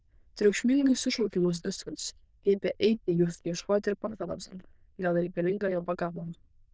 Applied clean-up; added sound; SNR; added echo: neural diffusion model UNIVERSE++.